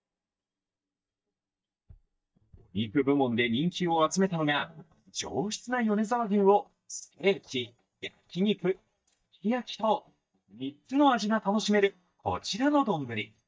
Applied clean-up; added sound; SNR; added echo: neural mask model DeepFilterNet 3.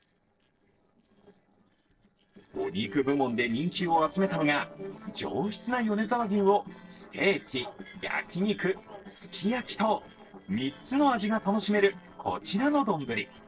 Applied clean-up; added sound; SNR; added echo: neural separator model SepFormer DNS4.